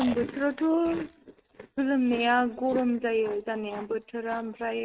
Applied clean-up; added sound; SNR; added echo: neural mask model RNNoise.